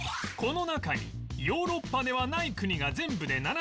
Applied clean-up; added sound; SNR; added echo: none; none; none; none.